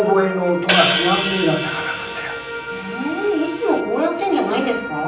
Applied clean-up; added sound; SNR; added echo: none; Hi-hat; 5 dB; reverberation time 0.6 s.